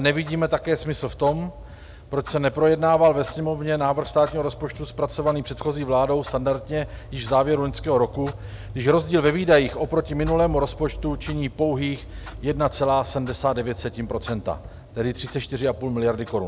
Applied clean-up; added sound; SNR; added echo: none; Clock; 14 dB; none.